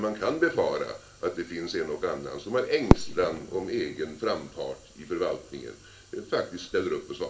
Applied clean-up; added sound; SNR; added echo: none; Fireworks; 3 dB; reverberation time 0.3 s.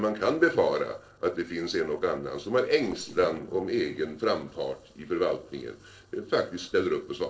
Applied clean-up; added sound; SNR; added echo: neural separator model SepFormer DNS4.